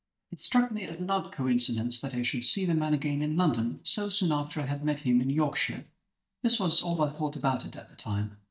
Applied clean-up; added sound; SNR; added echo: neural mask model DeepFilterNet 3.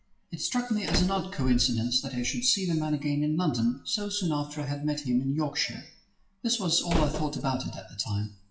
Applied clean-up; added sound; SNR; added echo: classical method WPE with log-MMSE.